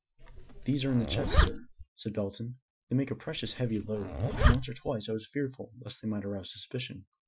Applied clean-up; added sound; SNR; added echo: classical method Wiener filter.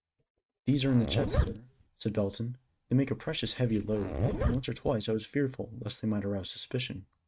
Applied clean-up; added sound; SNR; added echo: neural mask model RNNoise.